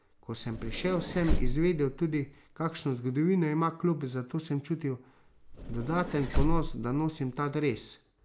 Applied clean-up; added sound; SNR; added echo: none; Vehicle; 2 dB; none.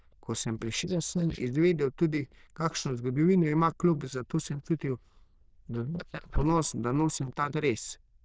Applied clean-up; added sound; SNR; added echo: neural diffusion model UNIVERSE++.